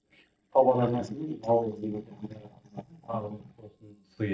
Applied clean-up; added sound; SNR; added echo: neural mask model DeepFilterNet 3.